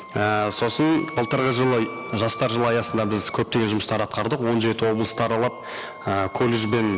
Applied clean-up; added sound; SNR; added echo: none; Wind instrument, woodwind instrument; 16 dB; none.